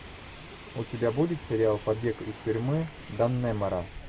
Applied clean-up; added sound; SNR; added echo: none; Subway, metro, underground; 16 dB; none.